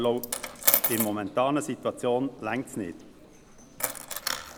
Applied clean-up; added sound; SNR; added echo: none; Coin (dropping); 2 dB; none.